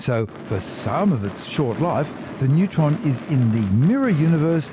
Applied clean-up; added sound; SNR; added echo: none; Gunshot, gunfire / Fireworks; 14 dB; none.